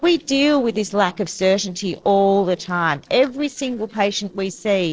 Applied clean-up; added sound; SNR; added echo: neural separator model SepFormer DNS4.